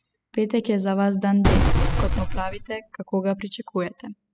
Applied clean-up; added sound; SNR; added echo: classical method spectral subtraction.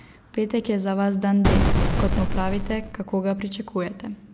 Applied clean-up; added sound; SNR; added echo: none; Boom; -4 dB; none.